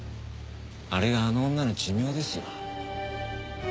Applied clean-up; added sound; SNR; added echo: none; none; none; none.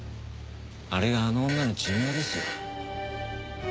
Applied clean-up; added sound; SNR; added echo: none; Fart; 8 dB; none.